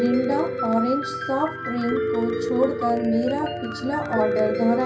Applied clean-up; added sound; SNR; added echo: none; Piano; 2 dB; reverberation time 0.4 s.